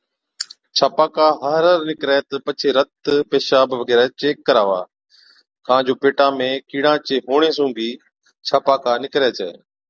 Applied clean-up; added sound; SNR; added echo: none; none; none; none.